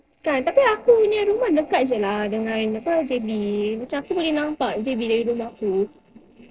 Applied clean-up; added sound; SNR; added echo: neural separator model SepFormer DNS4.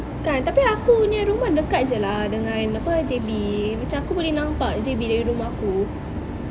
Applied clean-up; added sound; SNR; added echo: none; none; none; none.